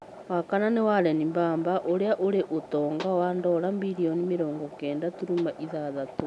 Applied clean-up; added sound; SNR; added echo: none; none; none; none.